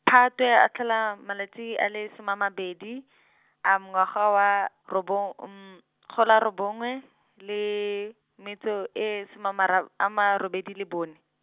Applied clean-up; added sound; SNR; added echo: none; none; none; none.